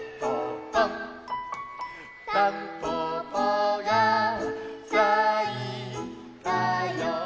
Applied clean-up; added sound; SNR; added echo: none; none; none; none.